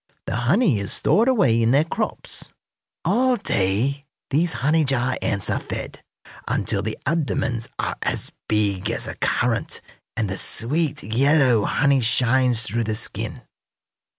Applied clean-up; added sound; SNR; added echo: none; none; none; none.